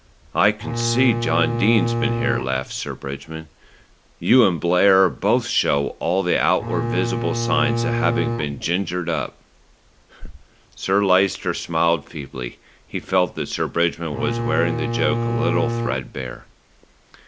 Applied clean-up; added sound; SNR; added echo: none; Bowed string instrument; 2 dB; none.